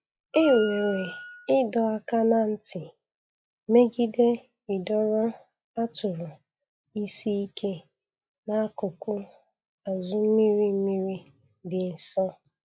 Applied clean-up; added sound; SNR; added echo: classical method log-MMSE.